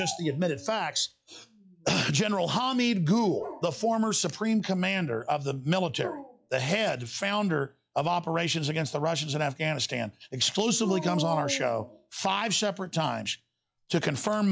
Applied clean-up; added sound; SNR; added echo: classical method log-MMSE.